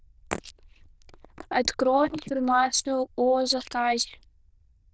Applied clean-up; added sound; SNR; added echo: neural diffusion model UNIVERSE++.